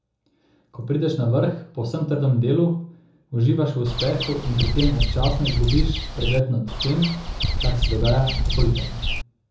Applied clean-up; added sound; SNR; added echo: none; Bird vocalization, bird call, bird song; 0 dB; reverberation time 1.0 s.